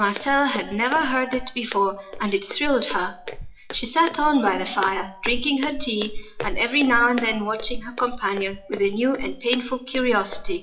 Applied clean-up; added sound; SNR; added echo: classical method WPE with log-MMSE.